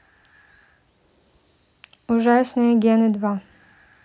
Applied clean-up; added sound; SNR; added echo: none; none; none; none.